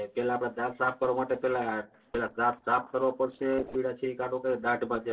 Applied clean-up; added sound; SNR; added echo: neural separator model SepFormer DNS4.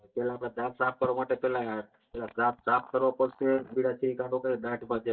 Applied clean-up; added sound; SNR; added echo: neural mask model DeepFilterNet 3.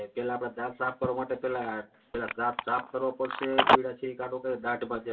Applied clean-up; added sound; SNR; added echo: none; Telephone; 1 dB; reverberation time 0.2 s.